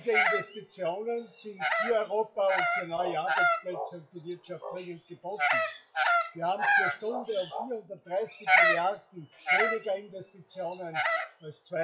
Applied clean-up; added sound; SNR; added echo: classical method WPE with log-MMSE.